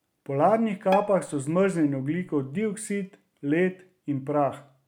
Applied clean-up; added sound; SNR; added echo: none; Bowed string instrument; 12 dB; none.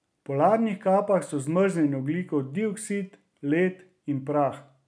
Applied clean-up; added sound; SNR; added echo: none; none; none; none.